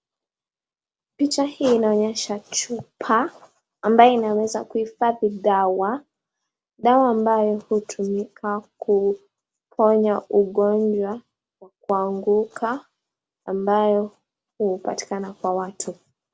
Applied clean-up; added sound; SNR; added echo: none; none; none; none.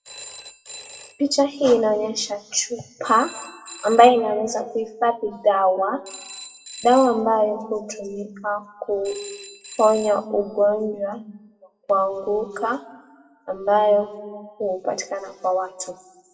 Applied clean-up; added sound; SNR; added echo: classical method WPE with log-MMSE.